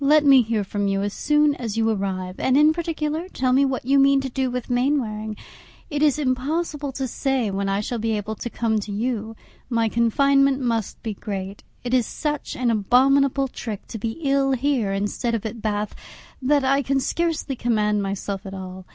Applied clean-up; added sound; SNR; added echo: none; none; none; none.